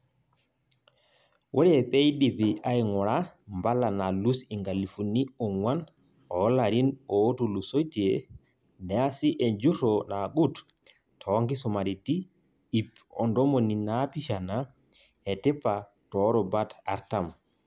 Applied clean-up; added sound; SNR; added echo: none; none; none; none.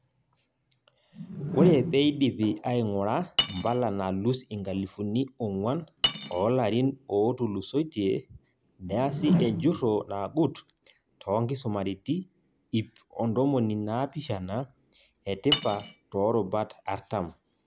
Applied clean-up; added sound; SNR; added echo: none; Whoosh, swoosh, swish + Cutlery, silverware; 3 dB; none.